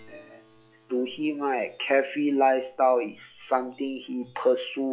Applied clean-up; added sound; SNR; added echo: classical method log-MMSE.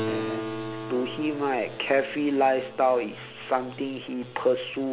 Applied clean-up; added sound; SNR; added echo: none; Keyboard (musical); 10 dB; none.